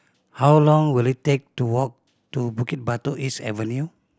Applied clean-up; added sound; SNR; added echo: none; none; none; none.